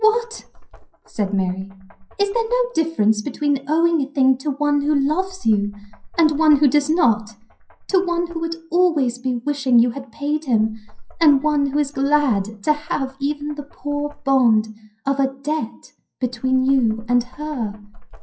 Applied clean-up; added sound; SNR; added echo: classical method WPE with log-MMSE.